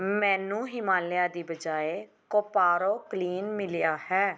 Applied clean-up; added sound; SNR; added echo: none; none; none; none.